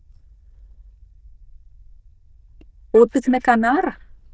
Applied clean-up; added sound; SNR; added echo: neural diffusion model UNIVERSE++.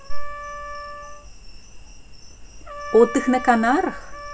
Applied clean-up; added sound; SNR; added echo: none; Trumpet; 14 dB; none.